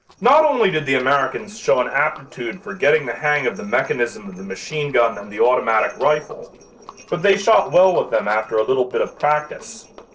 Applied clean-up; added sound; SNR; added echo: neural separator model SepFormer DNS4.